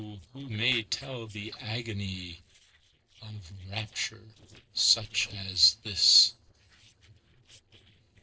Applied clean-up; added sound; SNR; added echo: neural separator model SepFormer DNS4.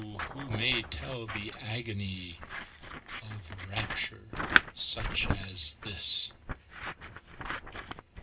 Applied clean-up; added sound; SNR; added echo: none; Scissors; 5 dB; reverberation time 0.2 s.